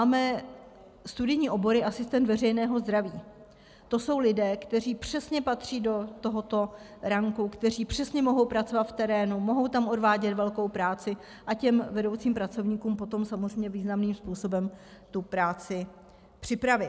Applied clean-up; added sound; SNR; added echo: none; none; none; none.